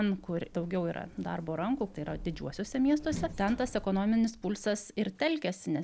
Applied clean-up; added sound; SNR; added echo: none; Sliding door; 15 dB; none.